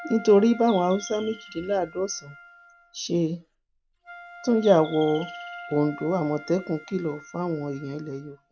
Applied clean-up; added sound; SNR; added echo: none; Wind instrument, woodwind instrument; 18 dB; none.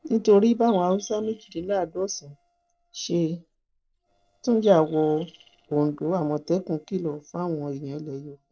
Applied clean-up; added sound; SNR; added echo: neural separator model SepFormer DNS4.